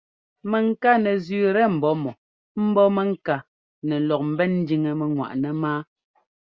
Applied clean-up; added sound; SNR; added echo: none; none; none; none.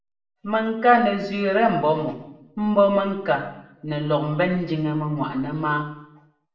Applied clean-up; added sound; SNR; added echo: none; none; none; reverberation time 0.7 s.